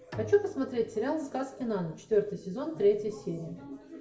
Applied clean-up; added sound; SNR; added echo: none; Bowed string instrument; 19 dB; reverberation time 0.6 s.